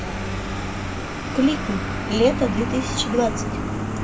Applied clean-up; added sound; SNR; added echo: none; Vehicle; 2 dB; reverberation time 0.4 s.